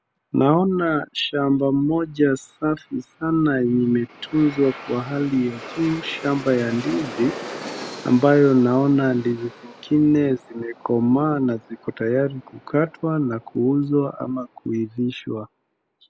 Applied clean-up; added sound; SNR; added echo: none; Aircraft; 18 dB; none.